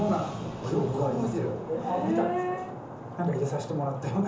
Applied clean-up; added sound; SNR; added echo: none; Stream; 12 dB; reverberation time 0.8 s.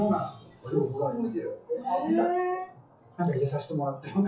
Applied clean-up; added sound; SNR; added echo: classical method WPE with log-MMSE.